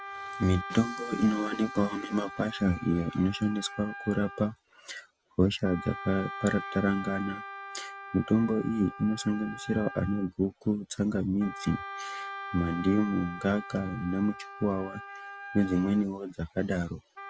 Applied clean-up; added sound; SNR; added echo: none; Wind instrument, woodwind instrument; 12 dB; none.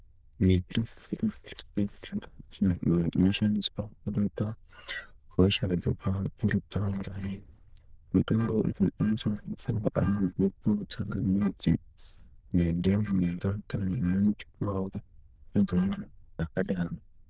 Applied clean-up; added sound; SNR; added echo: neural diffusion model UNIVERSE++.